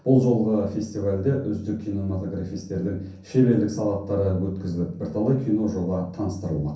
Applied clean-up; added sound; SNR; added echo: none; none; none; reverberation time 0.6 s.